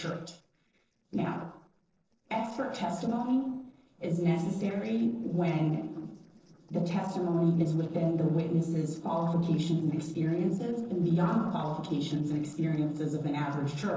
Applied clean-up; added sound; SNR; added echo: neural separator model SepFormer DNS4.